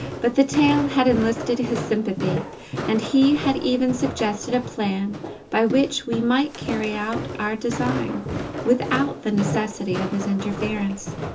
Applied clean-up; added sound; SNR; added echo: none; Walk, footsteps; 7 dB; reverberation time 0.2 s.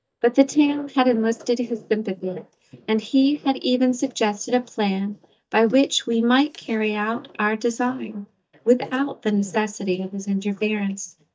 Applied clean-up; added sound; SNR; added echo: neural mask model DeepFilterNet 3.